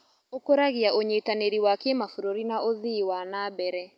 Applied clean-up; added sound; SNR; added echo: none; none; none; none.